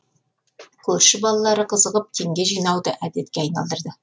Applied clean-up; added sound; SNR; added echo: none; none; none; none.